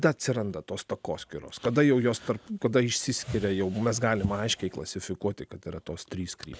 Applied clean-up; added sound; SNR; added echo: none; none; none; none.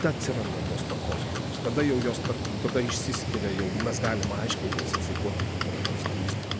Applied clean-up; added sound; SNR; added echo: none; Livestock, farm animals, working animals; -1 dB; none.